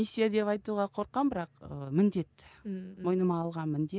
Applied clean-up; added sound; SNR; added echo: none; none; none; none.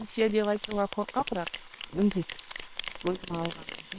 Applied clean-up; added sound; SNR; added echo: neural separator model SepFormer WHAM!.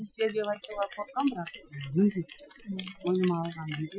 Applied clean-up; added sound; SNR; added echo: classical method Wiener filter.